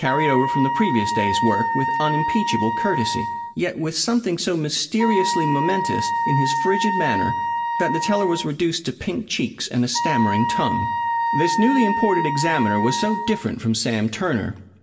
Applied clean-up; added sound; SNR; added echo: none; Wind instrument, woodwind instrument; 2 dB; reverberation time 0.7 s.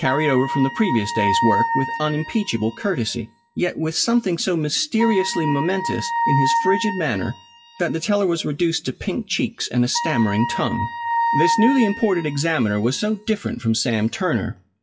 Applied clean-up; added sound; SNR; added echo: classical method WPE with log-MMSE.